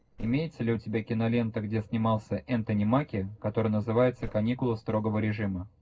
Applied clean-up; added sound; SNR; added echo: neural separator model SepFormer DNS4.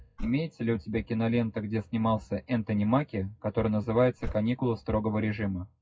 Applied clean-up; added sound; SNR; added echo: classical method WPE with log-MMSE.